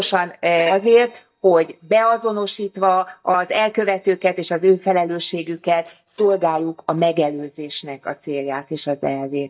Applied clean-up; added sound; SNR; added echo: neural mask model DeepFilterNet 3.